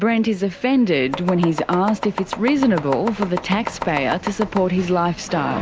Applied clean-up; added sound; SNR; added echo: none; Domestic sounds, home sounds; 10 dB; none.